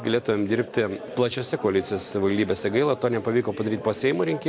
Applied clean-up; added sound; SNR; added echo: none; none; none; none.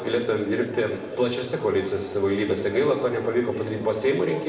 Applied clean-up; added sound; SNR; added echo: none; none; none; reverberation time 0.8 s.